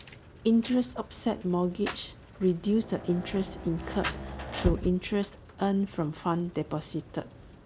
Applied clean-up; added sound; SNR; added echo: none; Rain; 9 dB; none.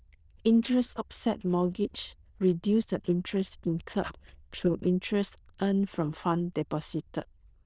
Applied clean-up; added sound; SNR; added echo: neural diffusion model UNIVERSE++.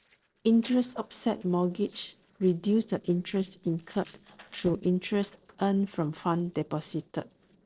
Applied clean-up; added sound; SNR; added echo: neural separator model SepFormer DNS4.